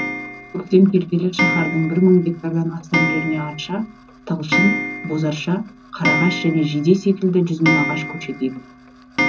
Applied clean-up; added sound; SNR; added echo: none; Clock; 5 dB; reverberation time 0.4 s.